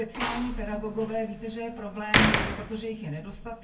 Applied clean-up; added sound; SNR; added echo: none; Slam; -2 dB; reverberation time 0.2 s.